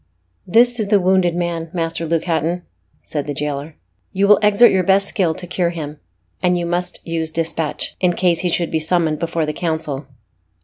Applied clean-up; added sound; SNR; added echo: none; none; none; none.